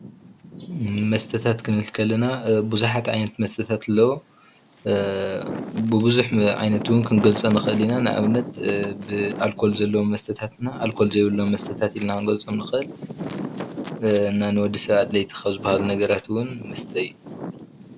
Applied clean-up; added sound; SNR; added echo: none; Wind; 12 dB; none.